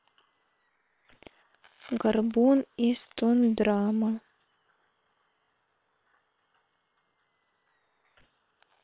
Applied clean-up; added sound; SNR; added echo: neural separator model SepFormer WHAM!.